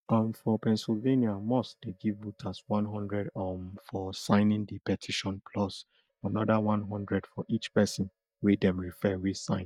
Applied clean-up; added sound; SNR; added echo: neural mask model DeepFilterNet 3.